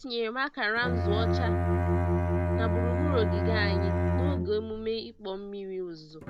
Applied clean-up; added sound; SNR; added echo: none; Bowed string instrument; -5 dB; none.